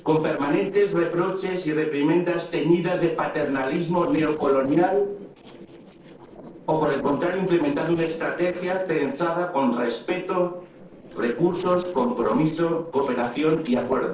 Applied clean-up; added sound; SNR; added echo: neural separator model SepFormer DNS4.